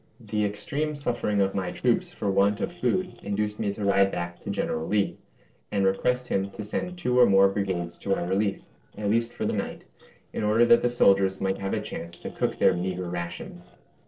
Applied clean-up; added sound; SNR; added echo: neural separator model SepFormer DNS4.